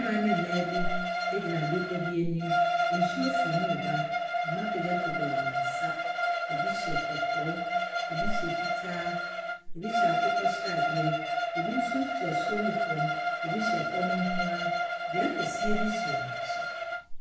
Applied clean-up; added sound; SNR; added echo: none; Bowed string instrument; -5 dB; reverberation time 0.9 s.